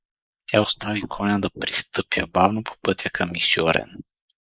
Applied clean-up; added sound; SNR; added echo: neural mask model Resemble Enhance denoiser.